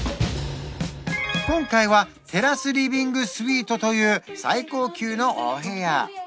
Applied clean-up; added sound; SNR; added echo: none; none; none; none.